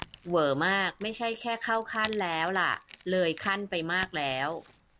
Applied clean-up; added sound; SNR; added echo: none; Crack / Crackle; 15 dB; none.